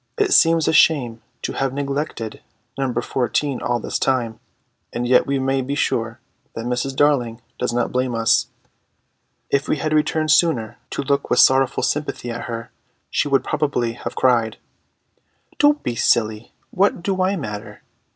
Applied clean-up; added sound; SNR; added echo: none; none; none; none.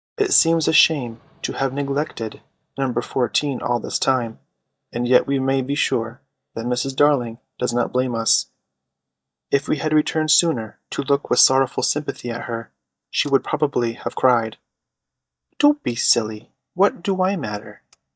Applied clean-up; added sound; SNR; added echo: neural mask model DeepFilterNet 3.